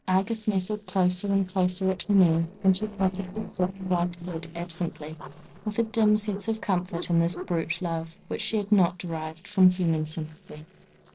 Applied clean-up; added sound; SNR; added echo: neural separator model SepFormer DNS4.